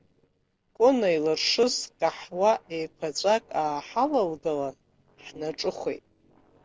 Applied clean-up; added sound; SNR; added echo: neural separator model SepFormer DNS4.